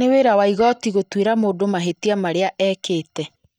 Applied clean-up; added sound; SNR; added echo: neural mask model DeepFilterNet 3.